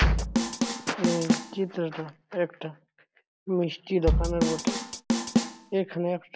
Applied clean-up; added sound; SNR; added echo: none; Drum kit; -3 dB; none.